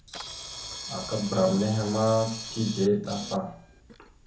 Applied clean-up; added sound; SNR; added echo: none; Camera; 12 dB; reverberation time 0.6 s.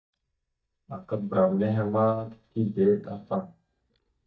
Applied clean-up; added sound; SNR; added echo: neural mask model DeepFilterNet 3.